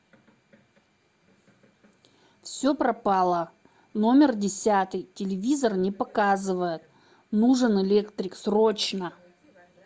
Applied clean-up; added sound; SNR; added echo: none; none; none; none.